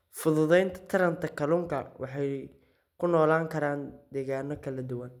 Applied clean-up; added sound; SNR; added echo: none; none; none; none.